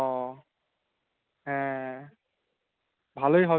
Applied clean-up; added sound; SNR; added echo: none; none; none; none.